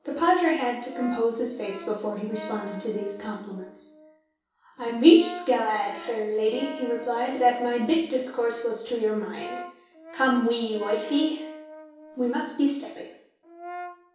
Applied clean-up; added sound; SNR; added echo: none; Brass instrument; 16 dB; reverberation time 0.6 s.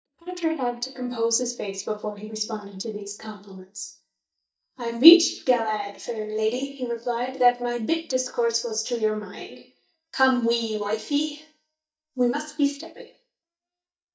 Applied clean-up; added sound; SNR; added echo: neural mask model DeepFilterNet 3.